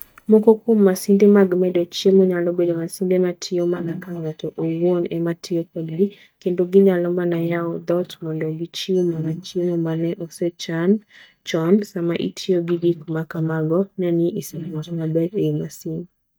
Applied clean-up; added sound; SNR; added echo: neural mask model DeepFilterNet 3.